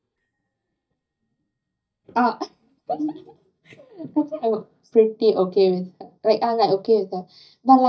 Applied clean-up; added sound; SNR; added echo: neural mask model DeepFilterNet 3.